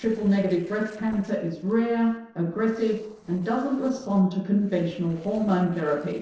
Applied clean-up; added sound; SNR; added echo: neural separator model SepFormer DNS4.